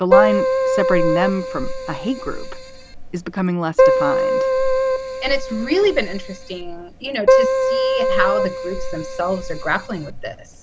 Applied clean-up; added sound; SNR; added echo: none; Keyboard (musical); -4 dB; none.